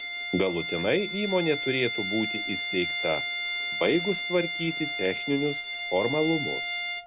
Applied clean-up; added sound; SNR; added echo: none; Bowed string instrument; 2 dB; none.